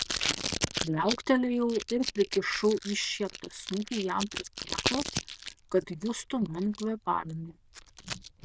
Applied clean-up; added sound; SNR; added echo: neural diffusion model UNIVERSE++.